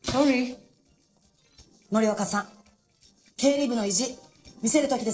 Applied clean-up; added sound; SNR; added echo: neural separator model SepFormer DNS4.